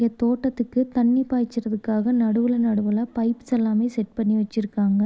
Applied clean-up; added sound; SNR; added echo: none; none; none; none.